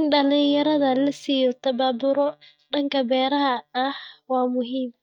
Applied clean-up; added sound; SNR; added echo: neural mask model DeepFilterNet 3.